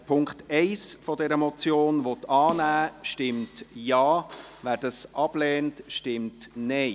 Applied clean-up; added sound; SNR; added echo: none; Snare drum; 18 dB; none.